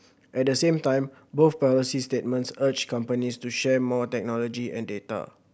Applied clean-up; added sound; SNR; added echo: none; none; none; none.